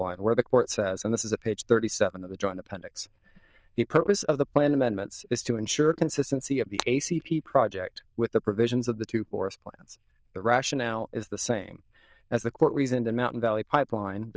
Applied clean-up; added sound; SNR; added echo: neural diffusion model UNIVERSE++.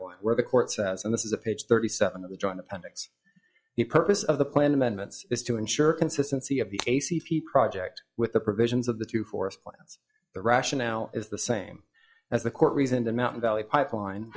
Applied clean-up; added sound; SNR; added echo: classical method log-MMSE.